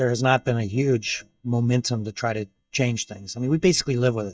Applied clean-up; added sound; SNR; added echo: neural mask model DeepFilterNet 3.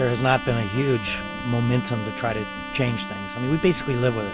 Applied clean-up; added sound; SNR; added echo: none; Trumpet; 11 dB; none.